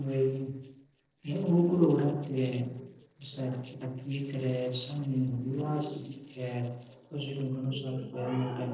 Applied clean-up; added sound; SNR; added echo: neural separator model SepFormer DNS4.